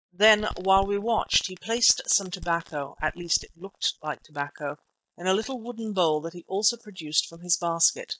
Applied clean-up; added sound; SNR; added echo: neural mask model DeepFilterNet 3.